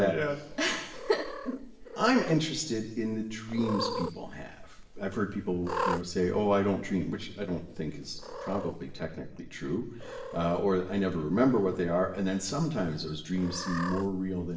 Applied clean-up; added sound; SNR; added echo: none; Cat; 11 dB; reverberation time 1.0 s.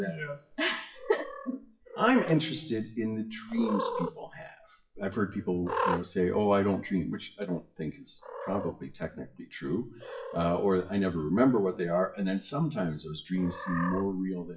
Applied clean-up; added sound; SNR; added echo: classical method WPE with log-MMSE.